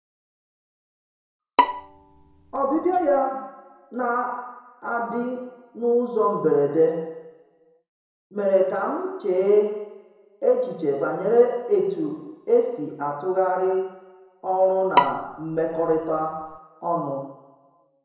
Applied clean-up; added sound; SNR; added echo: none; Bowed string instrument; 3 dB; reverberation time 1.0 s.